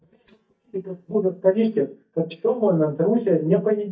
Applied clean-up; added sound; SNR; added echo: neural mask model DeepFilterNet 3.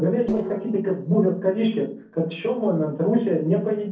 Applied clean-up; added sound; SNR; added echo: neural separator model SepFormer DNS4.